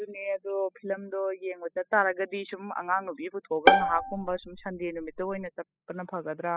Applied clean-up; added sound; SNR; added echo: classical method spectral subtraction.